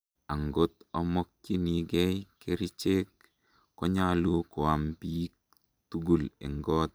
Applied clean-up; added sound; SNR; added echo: none; none; none; none.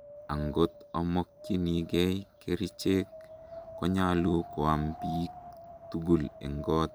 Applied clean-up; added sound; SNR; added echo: none; Wind; 15 dB; none.